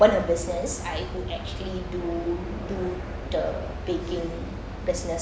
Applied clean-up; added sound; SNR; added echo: none; none; none; none.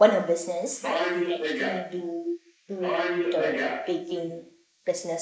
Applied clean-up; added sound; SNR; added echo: neural mask model Resemble Enhance denoiser.